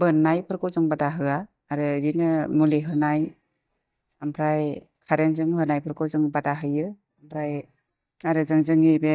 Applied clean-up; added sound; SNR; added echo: neural mask model DeepFilterNet 3.